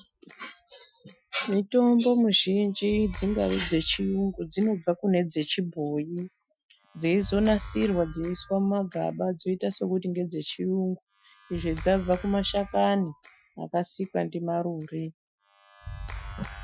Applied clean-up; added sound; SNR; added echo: classical method Wiener filter.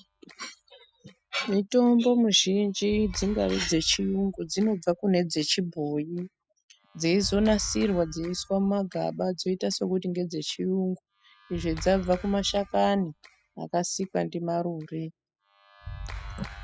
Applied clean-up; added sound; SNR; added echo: classical method spectral subtraction.